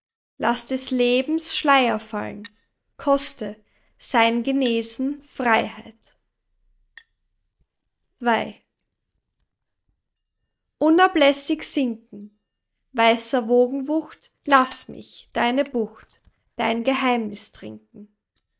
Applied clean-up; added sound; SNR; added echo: neural mask model DeepFilterNet 3.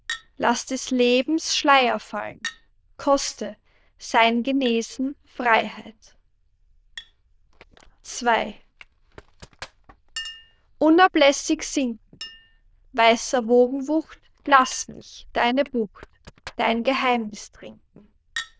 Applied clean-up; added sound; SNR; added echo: neural diffusion model UNIVERSE++.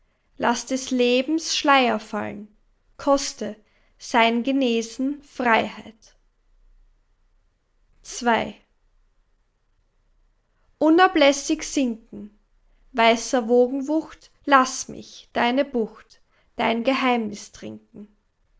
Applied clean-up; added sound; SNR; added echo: none; none; none; none.